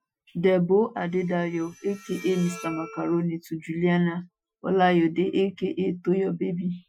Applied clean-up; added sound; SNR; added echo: classical method Wiener filter.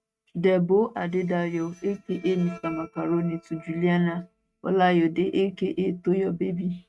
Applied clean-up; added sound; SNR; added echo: neural mask model RNNoise.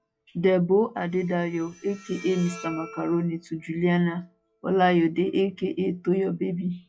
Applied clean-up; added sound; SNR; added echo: classical method log-MMSE.